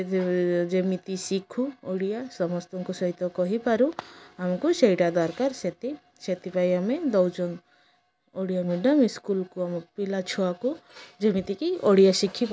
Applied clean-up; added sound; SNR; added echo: none; none; none; none.